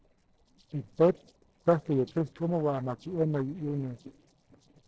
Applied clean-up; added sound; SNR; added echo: neural separator model SepFormer DNS4.